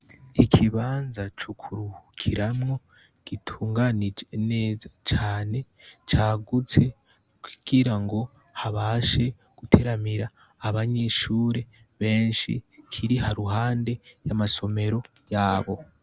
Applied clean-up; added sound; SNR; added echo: none; none; none; none.